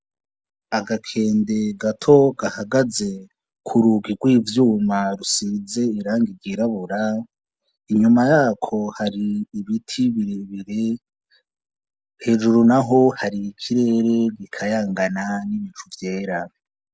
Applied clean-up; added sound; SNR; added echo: none; none; none; none.